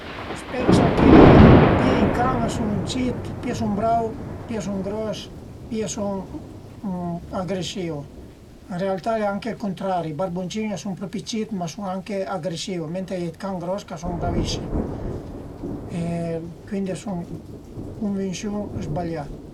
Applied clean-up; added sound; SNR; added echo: none; Thunder; -5 dB; none.